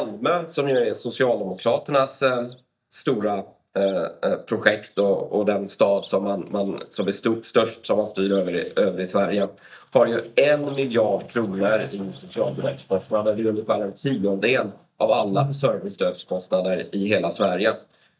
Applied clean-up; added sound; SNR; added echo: neural mask model DeepFilterNet 3.